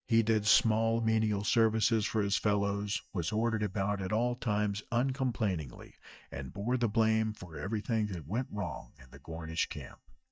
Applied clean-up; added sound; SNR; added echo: neural mask model DeepFilterNet 3.